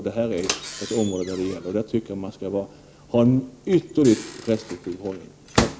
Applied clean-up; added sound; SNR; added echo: none; Microwave oven; 9 dB; none.